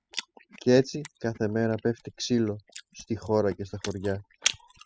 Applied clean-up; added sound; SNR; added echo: classical method spectral subtraction.